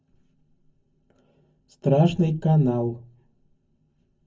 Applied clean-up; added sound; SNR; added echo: none; none; none; reverberation time 0.3 s.